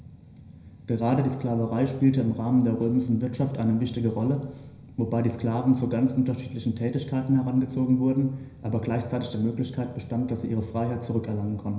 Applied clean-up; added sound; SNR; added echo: none; none; none; reverberation time 0.9 s.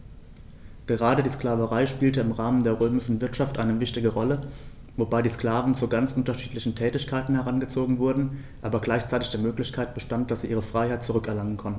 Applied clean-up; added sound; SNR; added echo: none; none; none; none.